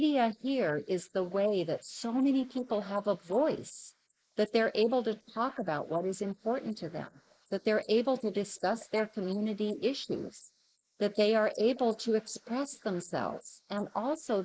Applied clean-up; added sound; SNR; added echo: neural mask model Resemble Enhance denoiser.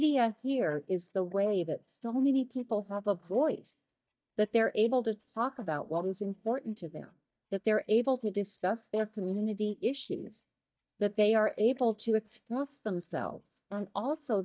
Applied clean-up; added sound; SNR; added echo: neural mask model DeepFilterNet 3.